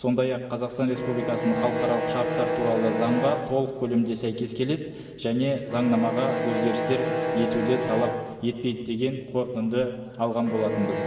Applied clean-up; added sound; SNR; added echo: none; Bowed string instrument; 4 dB; reverberation time 2.8 s.